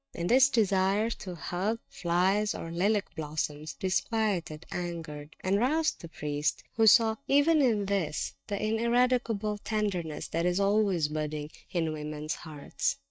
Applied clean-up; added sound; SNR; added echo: neural mask model DeepFilterNet 3.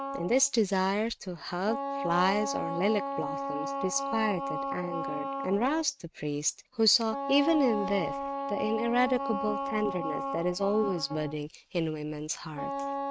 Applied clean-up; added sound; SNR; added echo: neural mask model RNNoise.